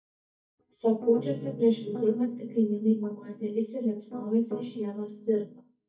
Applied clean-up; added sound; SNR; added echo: neural mask model DeepFilterNet 3.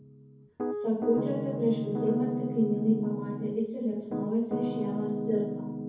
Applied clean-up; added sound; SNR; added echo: none; Piano; 3 dB; reverberation time 0.9 s.